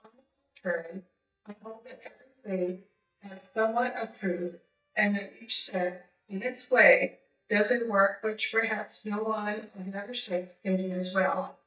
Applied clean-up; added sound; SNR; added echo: neural mask model DeepFilterNet 3.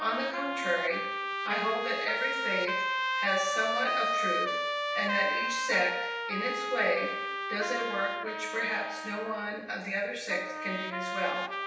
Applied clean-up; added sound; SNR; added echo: none; Trumpet; 1 dB; reverberation time 0.9 s.